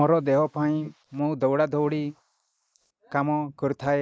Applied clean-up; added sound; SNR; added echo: neural mask model Resemble Enhance denoiser.